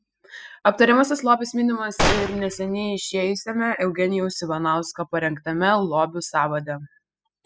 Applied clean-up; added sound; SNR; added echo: classical method spectral subtraction.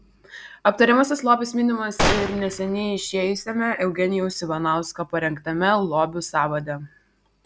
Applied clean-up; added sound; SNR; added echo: none; Gunshot, gunfire; 3 dB; none.